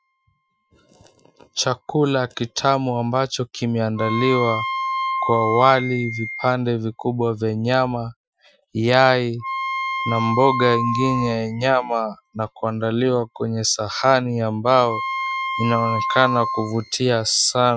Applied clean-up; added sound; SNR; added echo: classical method Wiener filter.